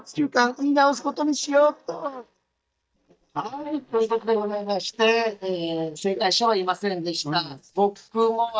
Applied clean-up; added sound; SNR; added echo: neural mask model DeepFilterNet 3.